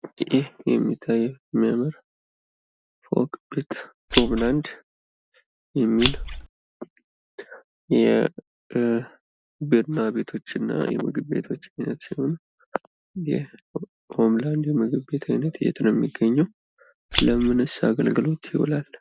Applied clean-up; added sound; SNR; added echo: none; Scissors; 2 dB; none.